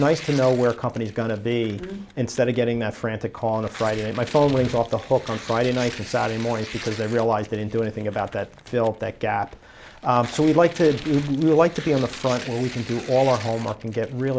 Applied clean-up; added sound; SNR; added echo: none; Tearing; 17 dB; none.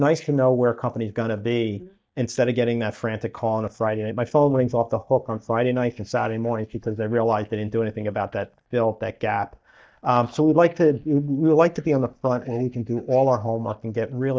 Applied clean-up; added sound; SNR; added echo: neural mask model DeepFilterNet 3.